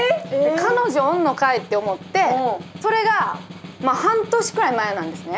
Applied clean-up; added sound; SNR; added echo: none; Snare drum; 17 dB; none.